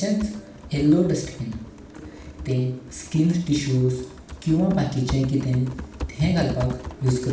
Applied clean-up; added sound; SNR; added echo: none; Typing; 14 dB; reverberation time 0.5 s.